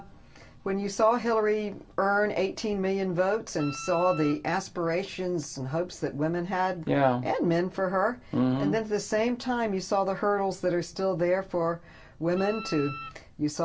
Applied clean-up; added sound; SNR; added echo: none; Wind instrument, woodwind instrument; 13 dB; reverberation time 0.2 s.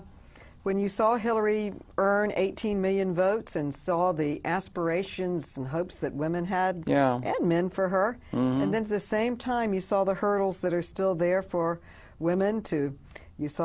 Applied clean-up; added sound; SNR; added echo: none; none; none; none.